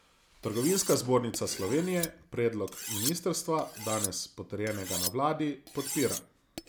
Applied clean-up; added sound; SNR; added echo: none; Cutlery, silverware; 8 dB; none.